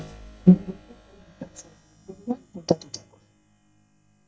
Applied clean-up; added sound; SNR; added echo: neural mask model DeepFilterNet 3.